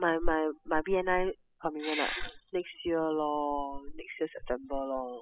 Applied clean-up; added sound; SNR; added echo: classical method spectral subtraction.